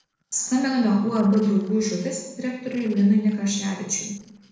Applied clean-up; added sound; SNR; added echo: neural separator model SepFormer DNS4.